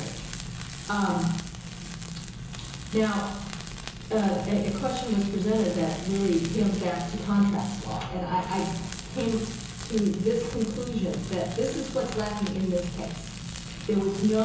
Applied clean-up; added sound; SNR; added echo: none; Tools; 15 dB; reverberation time 0.7 s.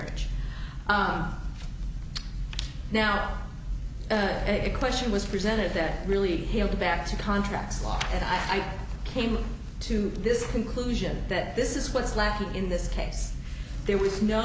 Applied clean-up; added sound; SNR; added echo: none; none; none; none.